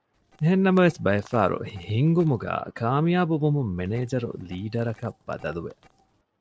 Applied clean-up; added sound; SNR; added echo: neural separator model SepFormer DNS4.